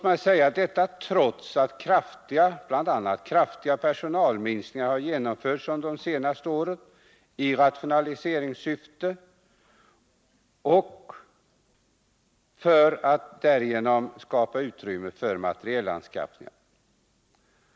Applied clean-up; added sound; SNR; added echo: none; none; none; none.